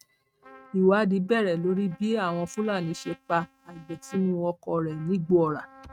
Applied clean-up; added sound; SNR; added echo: neural mask model RNNoise.